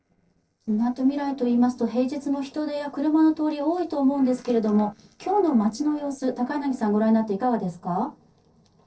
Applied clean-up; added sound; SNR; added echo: neural separator model SepFormer DNS4.